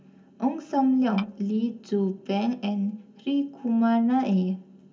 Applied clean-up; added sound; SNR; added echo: none; Tap / Glass; 16 dB; reverberation time 0.3 s.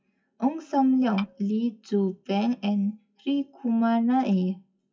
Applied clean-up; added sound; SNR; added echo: classical method WPE with log-MMSE.